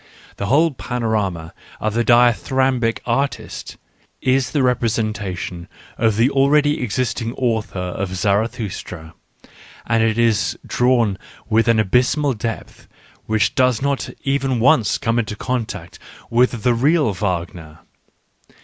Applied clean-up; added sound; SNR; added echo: none; none; none; none.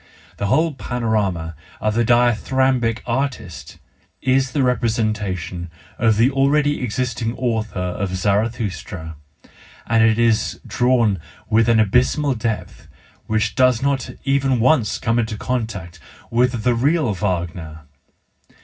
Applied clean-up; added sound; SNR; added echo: none; none; none; reverberation time 0.4 s.